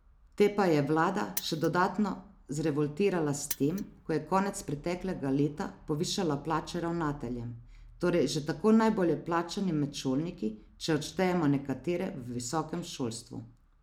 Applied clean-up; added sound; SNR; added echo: none; Mechanisms; 12 dB; none.